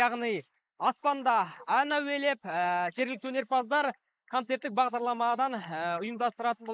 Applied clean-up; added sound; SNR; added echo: neural mask model Resemble Enhance denoiser.